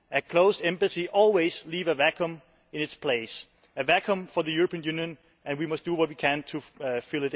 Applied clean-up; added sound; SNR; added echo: none; none; none; none.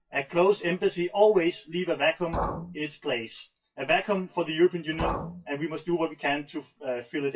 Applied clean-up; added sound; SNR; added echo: classical method WPE with log-MMSE.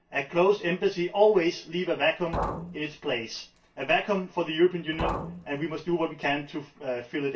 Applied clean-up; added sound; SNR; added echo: none; Liquid; 10 dB; reverberation time 0.2 s.